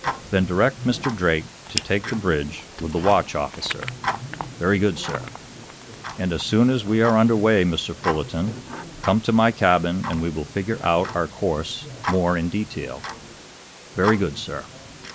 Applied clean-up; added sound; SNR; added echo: neural mask model Resemble Enhance denoiser.